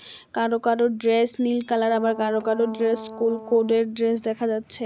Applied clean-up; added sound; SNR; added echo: none; Brass instrument; 14 dB; none.